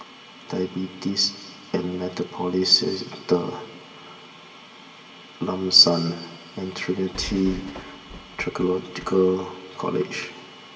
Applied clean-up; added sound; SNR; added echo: none; Train; 14 dB; reverberation time 2.0 s.